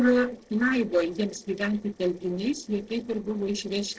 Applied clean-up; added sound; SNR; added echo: neural separator model SepFormer DNS4.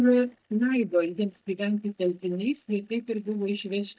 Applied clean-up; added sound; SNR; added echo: neural mask model DeepFilterNet 3.